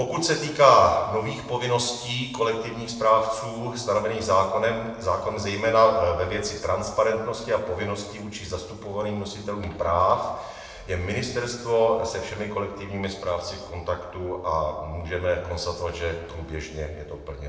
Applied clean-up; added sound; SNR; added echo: none; none; none; reverberation time 1.0 s.